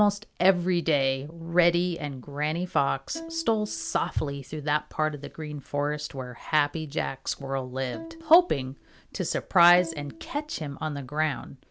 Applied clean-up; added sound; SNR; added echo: none; Bowed string instrument; 17 dB; none.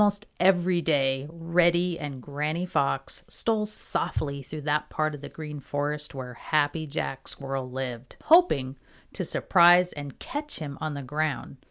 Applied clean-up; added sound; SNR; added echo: none; none; none; none.